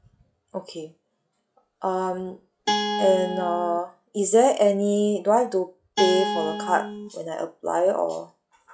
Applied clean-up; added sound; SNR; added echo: classical method log-MMSE.